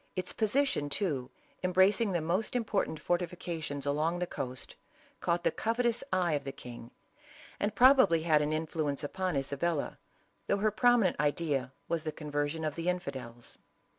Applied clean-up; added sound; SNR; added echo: none; none; none; none.